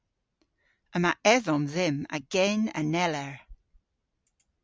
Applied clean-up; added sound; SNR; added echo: none; none; none; none.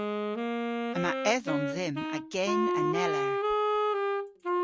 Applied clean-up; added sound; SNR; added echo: none; Wind instrument, woodwind instrument; -4 dB; none.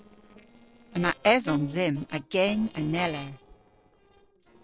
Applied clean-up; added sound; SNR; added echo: neural separator model SepFormer DNS4.